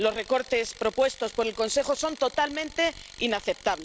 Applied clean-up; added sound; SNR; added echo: none; Tools; 19 dB; none.